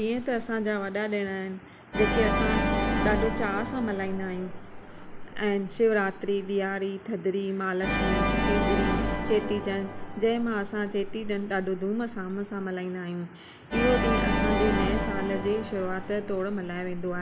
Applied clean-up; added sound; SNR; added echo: none; Organ; 1 dB; none.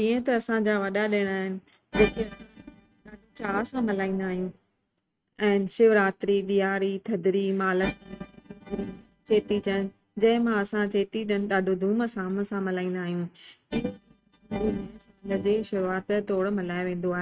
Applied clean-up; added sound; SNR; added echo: neural mask model RNNoise.